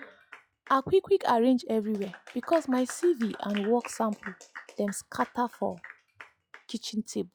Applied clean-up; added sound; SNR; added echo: classical method log-MMSE.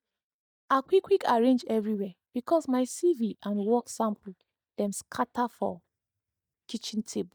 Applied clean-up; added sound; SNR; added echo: neural mask model DeepFilterNet 3.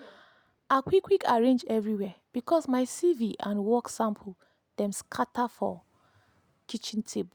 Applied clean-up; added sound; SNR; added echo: none; none; none; none.